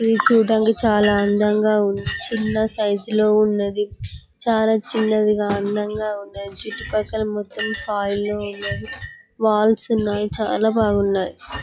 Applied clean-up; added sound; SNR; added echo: classical method log-MMSE.